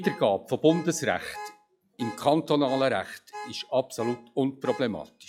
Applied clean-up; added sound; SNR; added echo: classical method log-MMSE.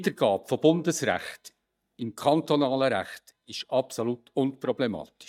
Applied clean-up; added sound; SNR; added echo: neural mask model DeepFilterNet 3.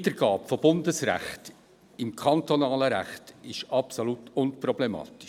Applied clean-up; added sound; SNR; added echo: none; none; none; none.